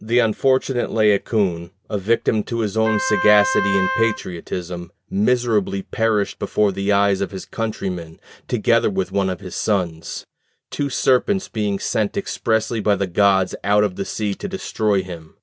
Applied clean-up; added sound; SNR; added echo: none; Wind instrument, woodwind instrument; 5 dB; none.